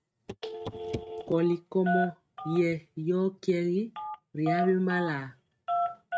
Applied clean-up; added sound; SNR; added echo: neural mask model RNNoise.